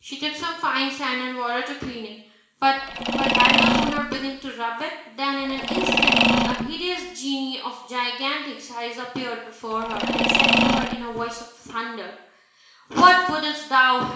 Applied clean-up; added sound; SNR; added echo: none; Mechanisms; -4 dB; reverberation time 0.7 s.